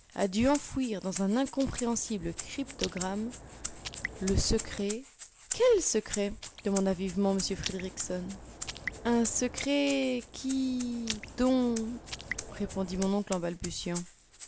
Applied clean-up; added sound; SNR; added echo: none; Raindrop + Rattle (instrument); 11 dB; none.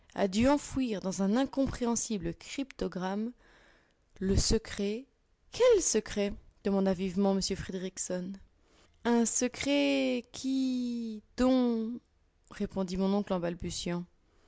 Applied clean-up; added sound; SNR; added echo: none; none; none; none.